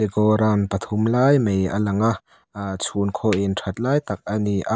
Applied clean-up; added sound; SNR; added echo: none; none; none; none.